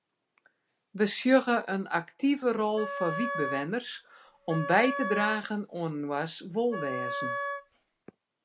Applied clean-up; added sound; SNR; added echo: none; Wind instrument, woodwind instrument; 6 dB; none.